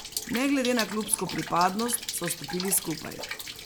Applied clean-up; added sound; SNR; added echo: none; Rain; 8 dB; none.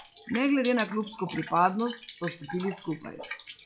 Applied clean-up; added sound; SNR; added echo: classical method log-MMSE.